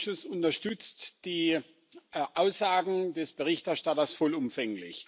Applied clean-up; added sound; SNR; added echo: none; none; none; none.